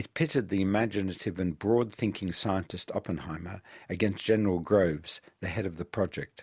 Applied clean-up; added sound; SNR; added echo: none; none; none; none.